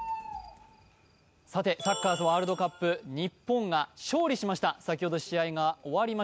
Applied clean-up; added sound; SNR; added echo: none; Bird; 18 dB; none.